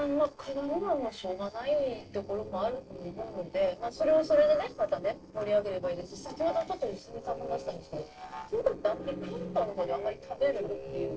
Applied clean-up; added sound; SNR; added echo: neural separator model SepFormer DNS4.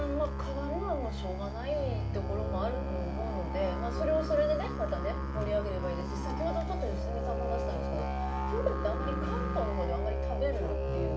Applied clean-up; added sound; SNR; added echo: none; Musical instrument; -1 dB; reverberation time 0.2 s.